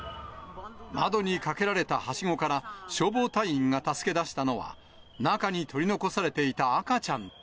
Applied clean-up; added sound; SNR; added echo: none; none; none; none.